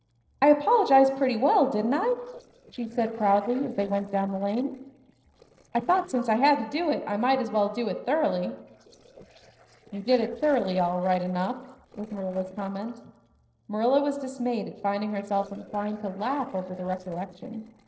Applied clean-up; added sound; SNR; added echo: neural separator model SepFormer DNS4.